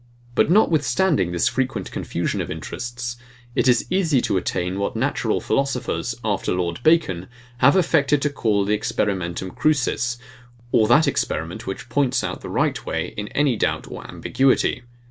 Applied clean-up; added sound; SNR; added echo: none; none; none; none.